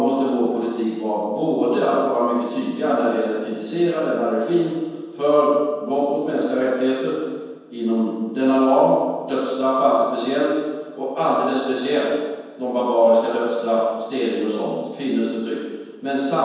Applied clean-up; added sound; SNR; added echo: none; none; none; reverberation time 1.2 s.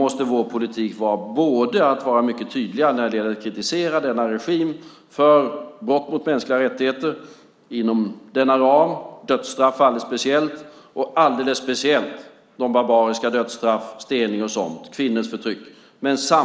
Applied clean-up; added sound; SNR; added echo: none; none; none; none.